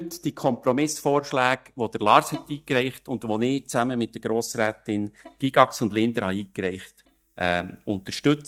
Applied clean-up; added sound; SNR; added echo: neural mask model DeepFilterNet 3.